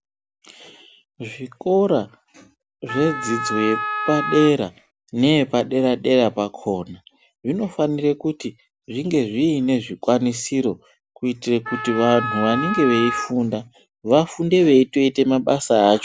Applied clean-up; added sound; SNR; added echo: none; Wind instrument, woodwind instrument; 6 dB; none.